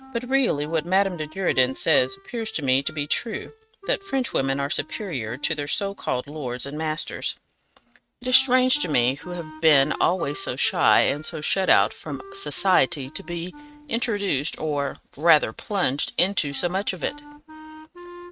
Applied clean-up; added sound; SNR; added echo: neural mask model RNNoise.